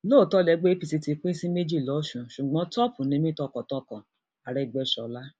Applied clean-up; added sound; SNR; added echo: none; none; none; none.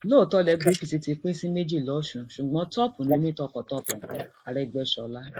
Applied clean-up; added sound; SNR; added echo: neural mask model Resemble Enhance denoiser.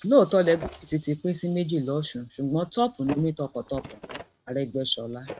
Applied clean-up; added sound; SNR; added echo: neural mask model RNNoise.